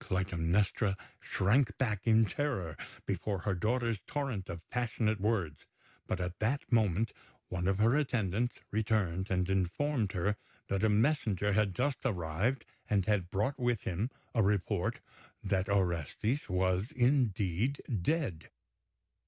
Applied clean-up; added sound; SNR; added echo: none; none; none; none.